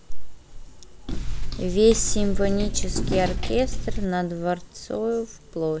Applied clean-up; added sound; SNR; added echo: none; Walk, footsteps; -1 dB; none.